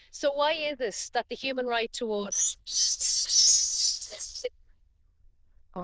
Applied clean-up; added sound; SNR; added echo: neural diffusion model UNIVERSE++.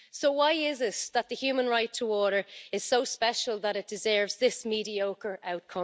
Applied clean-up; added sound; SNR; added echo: none; none; none; none.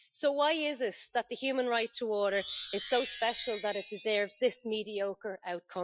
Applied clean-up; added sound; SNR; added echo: classical method Wiener filter.